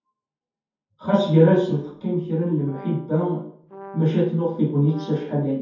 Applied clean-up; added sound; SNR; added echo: none; Brass instrument; 20 dB; reverberation time 0.6 s.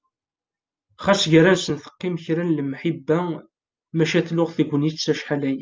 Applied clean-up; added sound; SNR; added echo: none; none; none; none.